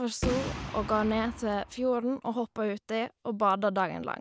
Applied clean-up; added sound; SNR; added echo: none; Boom; 8 dB; none.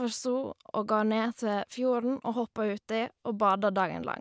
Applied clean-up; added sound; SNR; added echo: none; none; none; none.